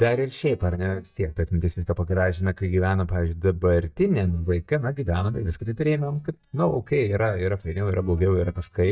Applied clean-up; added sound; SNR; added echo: neural mask model DeepFilterNet 3.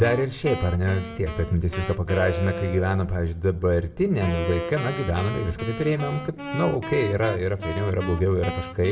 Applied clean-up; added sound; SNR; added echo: none; Wind instrument, woodwind instrument; 10 dB; reverberation time 0.6 s.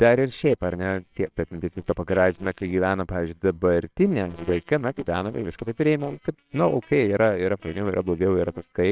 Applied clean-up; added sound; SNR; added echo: neural separator model SepFormer WHAMR!.